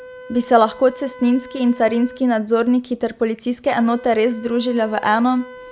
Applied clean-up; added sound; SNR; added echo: none; Wind instrument, woodwind instrument; 20 dB; none.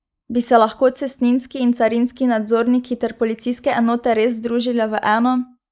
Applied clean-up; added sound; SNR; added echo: neural mask model Resemble Enhance denoiser.